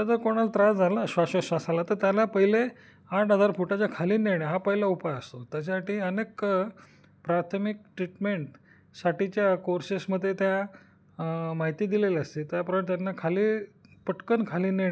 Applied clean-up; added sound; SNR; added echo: none; none; none; none.